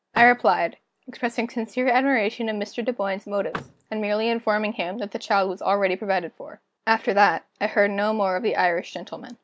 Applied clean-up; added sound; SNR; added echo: none; Vehicle; 16 dB; none.